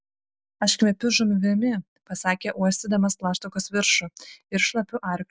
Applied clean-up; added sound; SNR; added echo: none; none; none; none.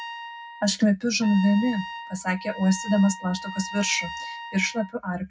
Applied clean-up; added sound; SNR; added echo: none; Trumpet; 12 dB; reverberation time 0.4 s.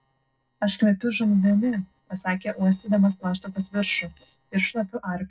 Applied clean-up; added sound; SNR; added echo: neural separator model SepFormer DNS4.